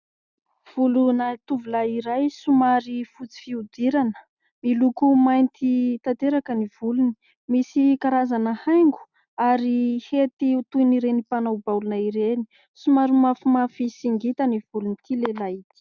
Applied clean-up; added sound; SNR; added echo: none; none; none; none.